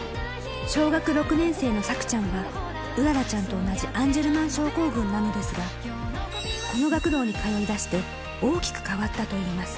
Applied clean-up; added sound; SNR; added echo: none; none; none; none.